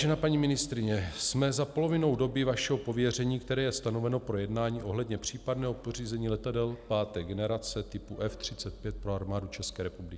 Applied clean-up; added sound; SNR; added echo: none; none; none; none.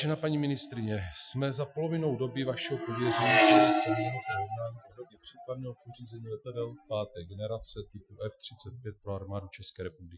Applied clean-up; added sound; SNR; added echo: classical method Wiener filter.